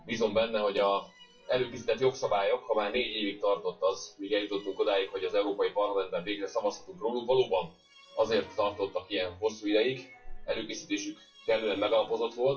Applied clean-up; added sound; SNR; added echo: classical method WPE with log-MMSE.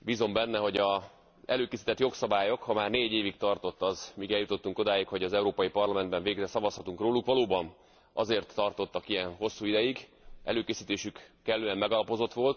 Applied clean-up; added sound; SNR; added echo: none; none; none; none.